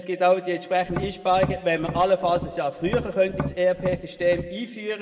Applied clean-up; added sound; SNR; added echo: none; Tap; 9 dB; reverberation time 1.5 s.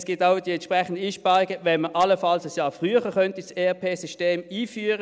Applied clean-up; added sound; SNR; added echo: none; none; none; none.